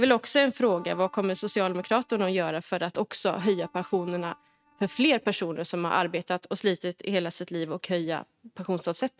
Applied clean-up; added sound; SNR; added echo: neural mask model RNNoise.